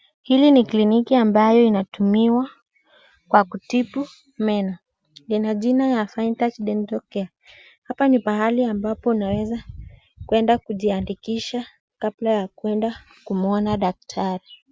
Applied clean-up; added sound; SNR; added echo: none; none; none; none.